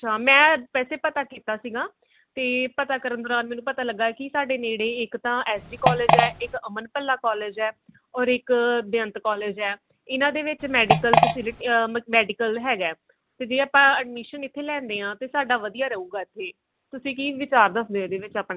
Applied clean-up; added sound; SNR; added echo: none; Fart; -3 dB; none.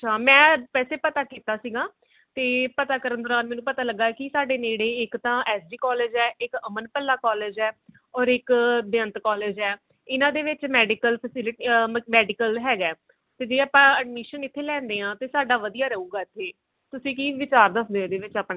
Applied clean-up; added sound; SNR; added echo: none; none; none; none.